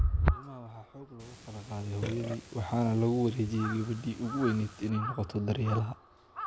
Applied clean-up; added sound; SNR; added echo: none; Burping, eructation + Crow; 13 dB; none.